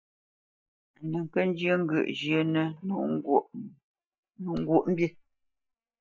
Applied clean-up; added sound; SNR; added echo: neural mask model DeepFilterNet 3.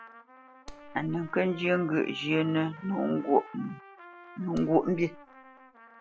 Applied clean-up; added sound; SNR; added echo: none; Trumpet + Clapping; 19 dB; none.